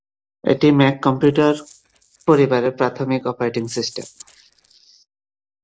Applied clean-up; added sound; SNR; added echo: neural separator model SepFormer DNS4.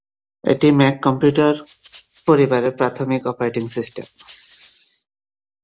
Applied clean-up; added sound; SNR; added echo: none; Rattle (instrument); 15 dB; none.